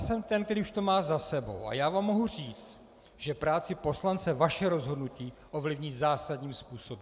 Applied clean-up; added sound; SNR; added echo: none; none; none; none.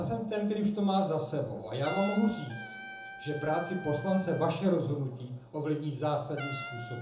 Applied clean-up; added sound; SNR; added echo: none; Trumpet; 14 dB; reverberation time 0.8 s.